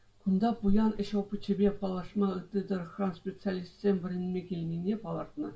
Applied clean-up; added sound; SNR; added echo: none; none; none; reverberation time 0.4 s.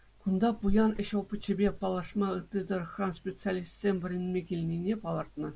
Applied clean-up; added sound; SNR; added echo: none; none; none; none.